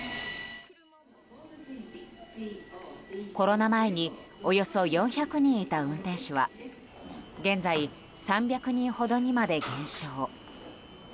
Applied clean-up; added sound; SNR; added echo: none; none; none; none.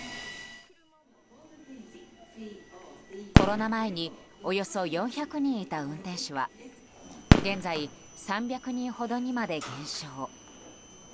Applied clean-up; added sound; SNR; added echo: none; Fireworks; -2 dB; none.